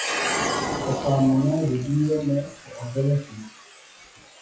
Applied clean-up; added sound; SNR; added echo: classical method WPE with log-MMSE.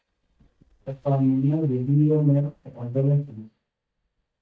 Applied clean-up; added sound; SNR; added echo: neural mask model DeepFilterNet 3.